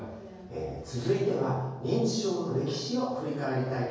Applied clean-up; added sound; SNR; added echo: none; none; none; reverberation time 1.3 s.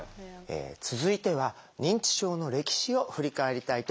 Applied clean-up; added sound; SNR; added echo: none; none; none; none.